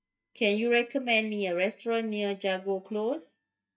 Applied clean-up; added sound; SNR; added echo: neural mask model DeepFilterNet 3.